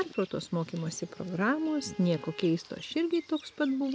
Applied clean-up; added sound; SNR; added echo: none; Bird vocalization, bird call, bird song + Bowed string instrument; 20 dB; none.